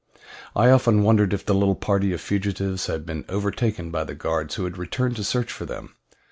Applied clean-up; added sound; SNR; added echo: none; none; none; none.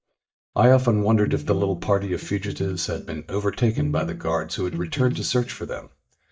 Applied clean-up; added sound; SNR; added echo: neural mask model DeepFilterNet 3.